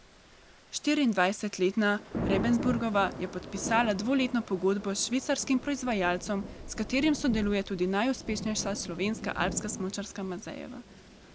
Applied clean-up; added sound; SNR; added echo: none; Thunder / Rain; 11 dB; none.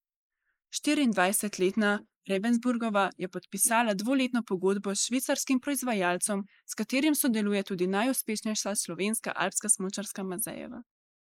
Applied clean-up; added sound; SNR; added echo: neural mask model Resemble Enhance denoiser.